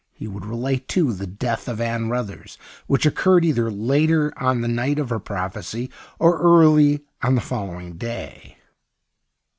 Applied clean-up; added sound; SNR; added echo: none; none; none; none.